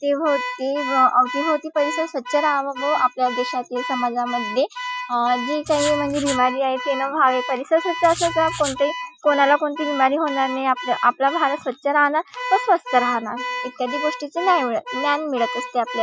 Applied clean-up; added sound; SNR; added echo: classical method Wiener filter.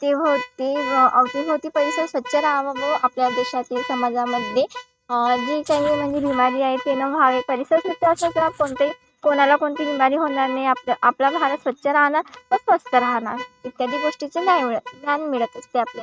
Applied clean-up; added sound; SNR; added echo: neural mask model RNNoise.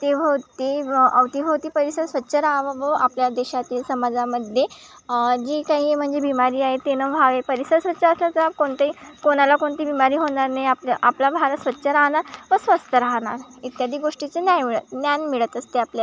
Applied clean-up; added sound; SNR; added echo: none; none; none; none.